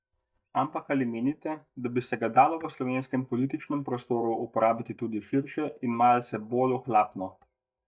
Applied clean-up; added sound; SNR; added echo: neural mask model DeepFilterNet 3.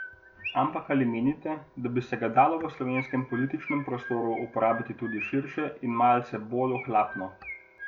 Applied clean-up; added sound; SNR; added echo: none; Chirp, tweet; 15 dB; none.